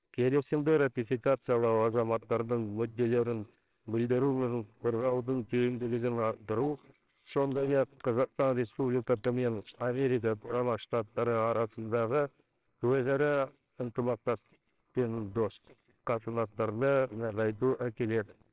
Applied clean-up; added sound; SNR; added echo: neural separator model SepFormer WHAMR!.